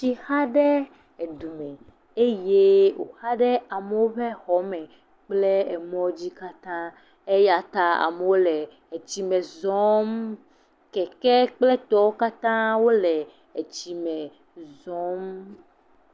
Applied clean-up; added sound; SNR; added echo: none; none; none; none.